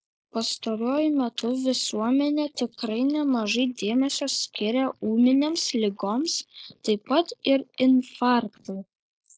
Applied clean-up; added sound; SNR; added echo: neural mask model Resemble Enhance denoiser.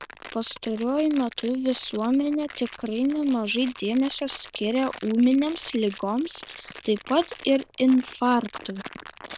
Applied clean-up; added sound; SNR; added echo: neural diffusion model UNIVERSE++.